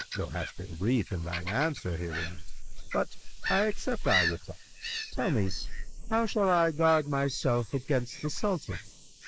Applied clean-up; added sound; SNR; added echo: neural mask model Resemble Enhance denoiser.